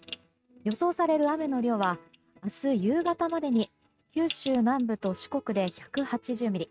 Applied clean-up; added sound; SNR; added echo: neural mask model RNNoise.